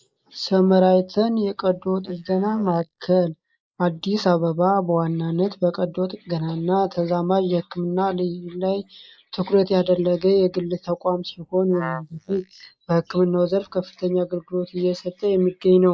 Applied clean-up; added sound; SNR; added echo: neural mask model Resemble Enhance denoiser.